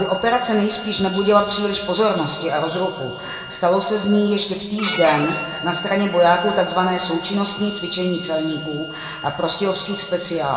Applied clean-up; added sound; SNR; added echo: none; Bowed string instrument; 13 dB; reverberation time 2.1 s.